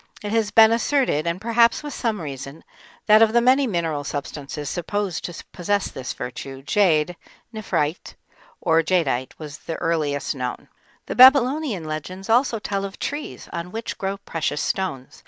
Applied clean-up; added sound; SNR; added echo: none; none; none; none.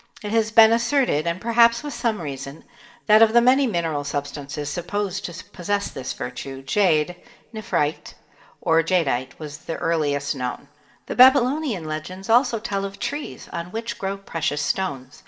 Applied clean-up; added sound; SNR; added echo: none; none; none; reverberation time 0.4 s.